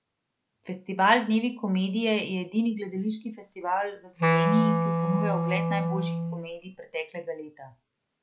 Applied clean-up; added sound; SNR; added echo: none; Wind instrument, woodwind instrument; -2 dB; none.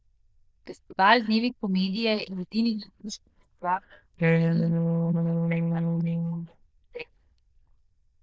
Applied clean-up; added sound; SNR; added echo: neural diffusion model UNIVERSE++.